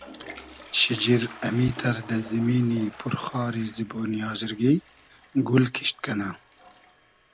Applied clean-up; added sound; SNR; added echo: none; Toilet flush; 20 dB; none.